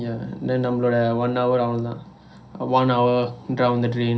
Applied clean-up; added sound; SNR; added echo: none; none; none; reverberation time 0.3 s.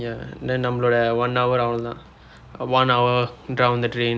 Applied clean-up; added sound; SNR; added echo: none; none; none; none.